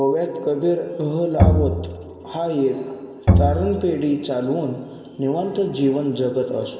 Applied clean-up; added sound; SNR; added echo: none; Bowed string instrument; -1 dB; reverberation time 1.6 s.